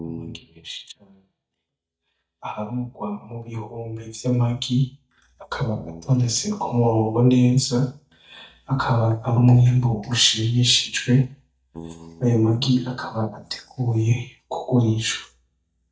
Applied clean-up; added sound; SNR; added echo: neural mask model DeepFilterNet 3.